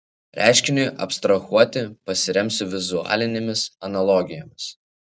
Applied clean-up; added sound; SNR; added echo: none; none; none; none.